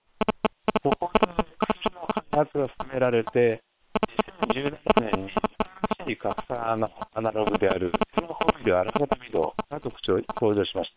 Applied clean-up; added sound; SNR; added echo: neural separator model SepFormer WHAM!.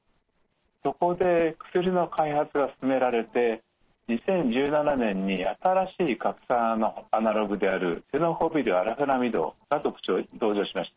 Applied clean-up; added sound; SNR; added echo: neural separator model SepFormer DNS4.